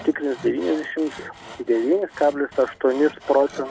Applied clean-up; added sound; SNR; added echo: none; Sawing; 19 dB; none.